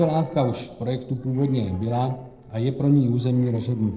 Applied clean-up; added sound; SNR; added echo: neural separator model SepFormer DNS4.